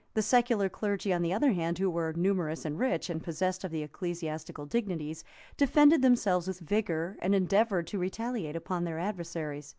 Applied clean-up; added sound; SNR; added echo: none; none; none; none.